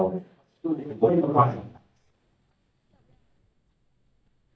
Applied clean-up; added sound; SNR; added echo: neural mask model DeepFilterNet 3.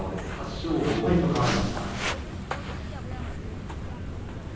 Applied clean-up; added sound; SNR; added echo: none; Walk, footsteps; 4 dB; reverberation time 1.3 s.